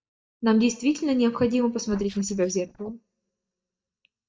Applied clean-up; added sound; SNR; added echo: neural mask model DeepFilterNet 3.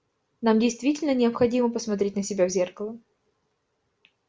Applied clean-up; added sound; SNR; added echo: none; none; none; none.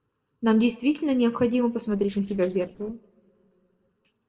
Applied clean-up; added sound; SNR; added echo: neural separator model SepFormer DNS4.